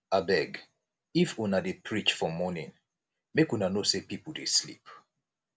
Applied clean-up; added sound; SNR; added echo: none; none; none; none.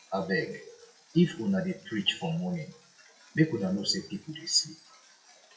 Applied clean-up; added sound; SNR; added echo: classical method WPE with log-MMSE.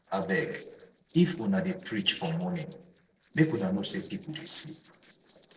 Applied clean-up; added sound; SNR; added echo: neural separator model SepFormer DNS4.